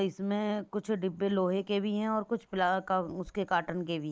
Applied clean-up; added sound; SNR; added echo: neural mask model Resemble Enhance denoiser.